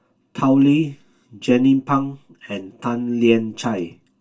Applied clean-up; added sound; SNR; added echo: none; none; none; reverberation time 0.2 s.